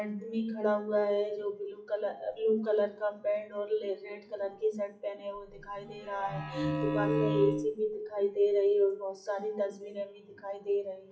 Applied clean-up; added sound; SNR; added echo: classical method WPE with log-MMSE.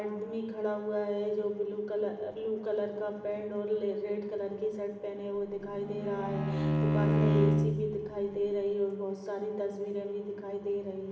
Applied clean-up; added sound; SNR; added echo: none; Bowed string instrument; -3 dB; reverberation time 1.2 s.